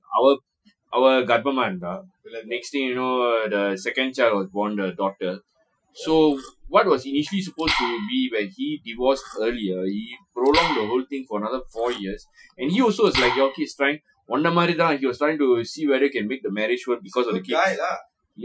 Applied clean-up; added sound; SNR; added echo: classical method Wiener filter.